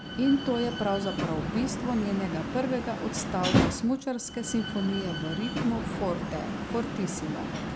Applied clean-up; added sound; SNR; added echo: none; Slam; 2 dB; none.